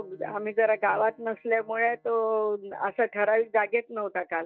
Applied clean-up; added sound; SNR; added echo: neural mask model DeepFilterNet 3.